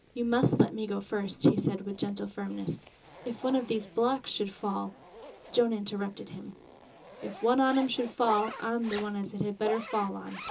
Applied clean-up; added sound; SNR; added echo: none; Zipper (clothing); 15 dB; reverberation time 0.2 s.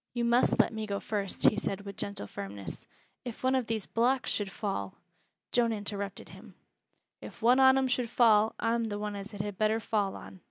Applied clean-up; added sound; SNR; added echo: none; none; none; none.